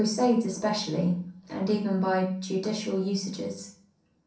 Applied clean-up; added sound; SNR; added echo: none; none; none; reverberation time 0.6 s.